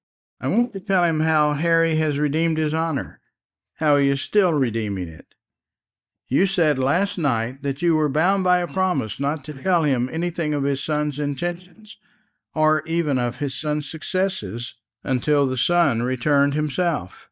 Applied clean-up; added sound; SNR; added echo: neural mask model DeepFilterNet 3.